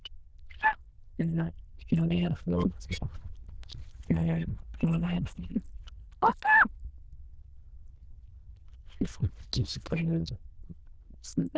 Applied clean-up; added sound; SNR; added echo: neural diffusion model UNIVERSE++.